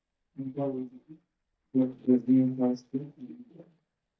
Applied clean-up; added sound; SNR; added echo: neural mask model DeepFilterNet 3.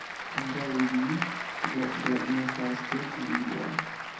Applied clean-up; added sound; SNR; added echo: none; Applause / Crowd; 2 dB; reverberation time 0.6 s.